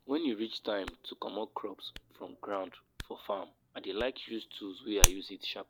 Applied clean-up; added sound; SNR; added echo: none; Hands; -2 dB; none.